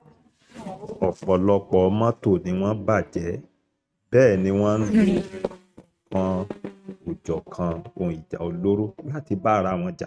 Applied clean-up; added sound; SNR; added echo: neural mask model RNNoise.